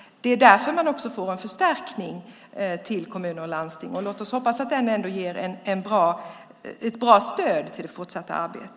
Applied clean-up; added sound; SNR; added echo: none; none; none; none.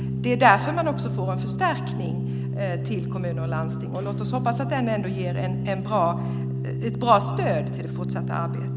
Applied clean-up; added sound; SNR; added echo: none; Organ; 1 dB; none.